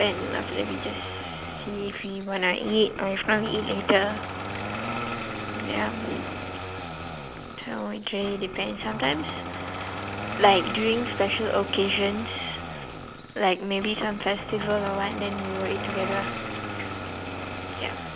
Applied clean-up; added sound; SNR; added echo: none; Engine starting; 6 dB; none.